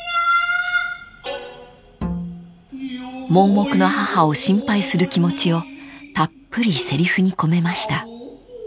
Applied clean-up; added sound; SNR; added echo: none; Bowed string instrument; 10 dB; none.